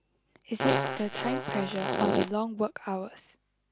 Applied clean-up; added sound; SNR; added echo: none; Fart; -4 dB; none.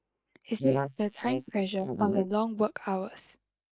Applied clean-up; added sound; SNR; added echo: neural mask model Resemble Enhance denoiser.